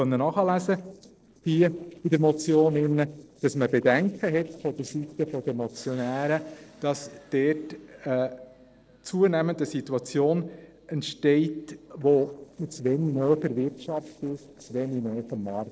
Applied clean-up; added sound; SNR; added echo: neural separator model SepFormer DNS4.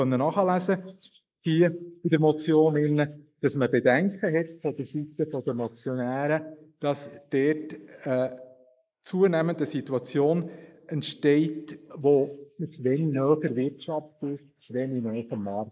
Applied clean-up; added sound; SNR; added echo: neural mask model Resemble Enhance denoiser.